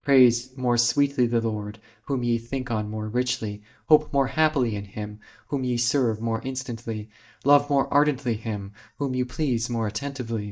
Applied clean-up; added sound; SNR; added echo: neural mask model DeepFilterNet 3.